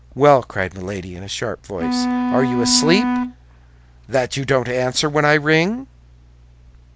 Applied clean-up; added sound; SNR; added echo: none; Wind instrument, woodwind instrument; 2 dB; none.